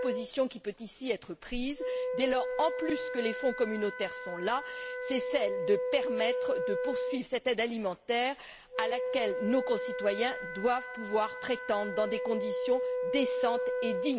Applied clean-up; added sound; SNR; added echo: none; Wind instrument, woodwind instrument; 2 dB; none.